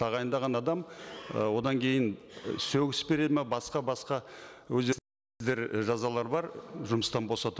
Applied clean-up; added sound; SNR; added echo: none; none; none; none.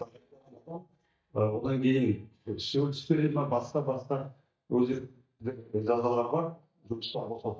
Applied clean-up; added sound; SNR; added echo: neural mask model DeepFilterNet 3.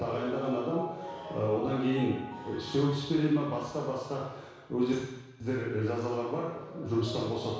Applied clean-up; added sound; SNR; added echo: none; Mallet percussion; 14 dB; reverberation time 1.1 s.